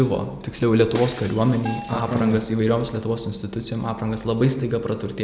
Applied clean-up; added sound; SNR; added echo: none; Bell + Shatter; 15 dB; none.